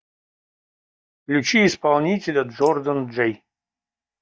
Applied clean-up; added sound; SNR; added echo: neural mask model DeepFilterNet 3.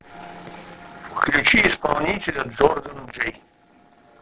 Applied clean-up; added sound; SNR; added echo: neural separator model SepFormer DNS4.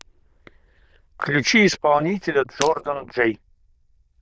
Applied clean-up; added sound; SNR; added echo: neural diffusion model UNIVERSE++.